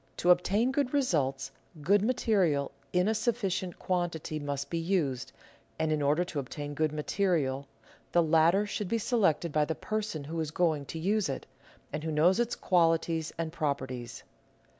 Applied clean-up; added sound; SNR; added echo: none; none; none; none.